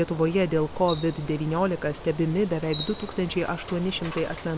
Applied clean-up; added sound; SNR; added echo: none; Bicycle; 12 dB; none.